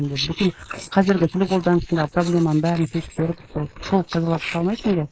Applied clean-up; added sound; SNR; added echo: neural mask model Resemble Enhance denoiser.